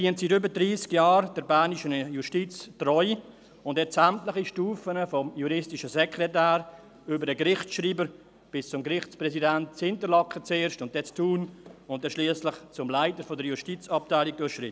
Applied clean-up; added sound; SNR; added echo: none; none; none; none.